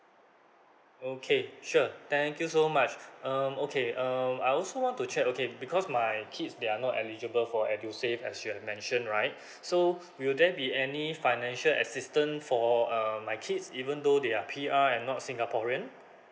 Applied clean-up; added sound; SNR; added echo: none; none; none; none.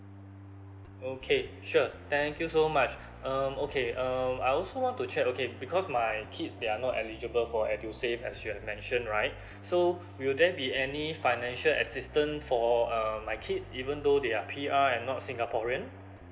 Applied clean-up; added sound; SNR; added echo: none; Bass guitar; 17 dB; none.